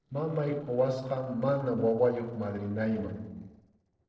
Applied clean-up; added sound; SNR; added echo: neural separator model SepFormer DNS4.